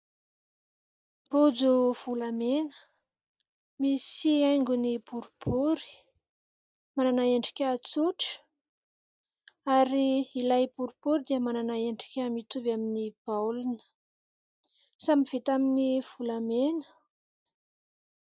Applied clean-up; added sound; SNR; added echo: neural mask model DeepFilterNet 3.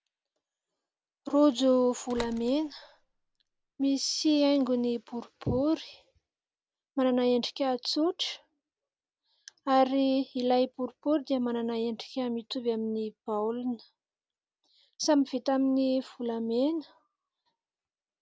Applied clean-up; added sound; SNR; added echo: none; Slam; 18 dB; none.